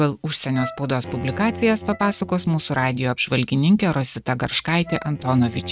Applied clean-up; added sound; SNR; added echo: neural mask model RNNoise.